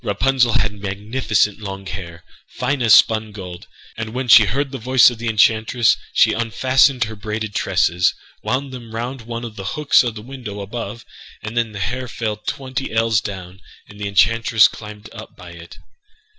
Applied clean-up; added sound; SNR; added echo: none; none; none; none.